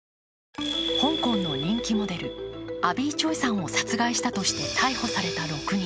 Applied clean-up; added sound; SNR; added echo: none; none; none; none.